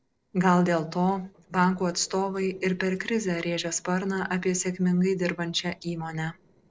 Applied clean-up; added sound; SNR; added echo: neural separator model SepFormer DNS4.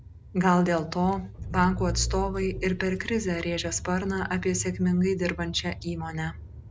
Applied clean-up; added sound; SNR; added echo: none; Engine / Car; 10 dB; none.